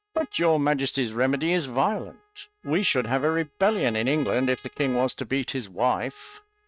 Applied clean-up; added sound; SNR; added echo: neural mask model RNNoise.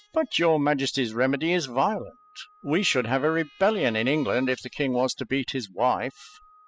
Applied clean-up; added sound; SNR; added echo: classical method spectral subtraction.